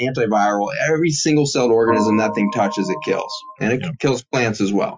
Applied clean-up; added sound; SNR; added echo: classical method Wiener filter.